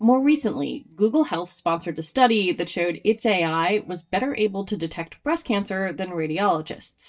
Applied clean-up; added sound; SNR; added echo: neural mask model DeepFilterNet 3.